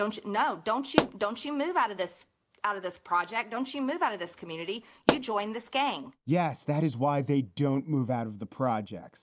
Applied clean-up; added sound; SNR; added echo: none; Explosion; 3 dB; none.